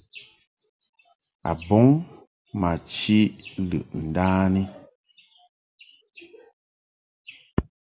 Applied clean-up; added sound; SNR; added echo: none; none; none; none.